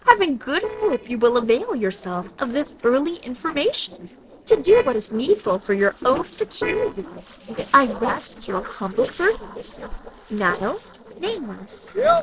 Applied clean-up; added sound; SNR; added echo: neural separator model SepFormer DNS4.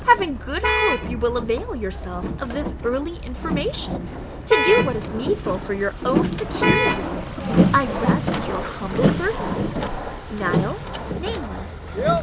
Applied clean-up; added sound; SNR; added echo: none; Boat, Water vehicle + Vehicle horn, car horn, honking; -2 dB; none.